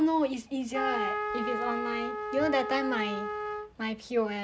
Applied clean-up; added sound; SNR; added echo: none; Trumpet; 3 dB; none.